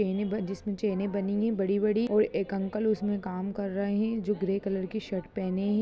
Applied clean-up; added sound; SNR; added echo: none; none; none; none.